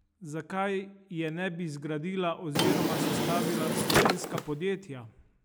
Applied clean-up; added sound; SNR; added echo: none; Drawer open or close; -4 dB; none.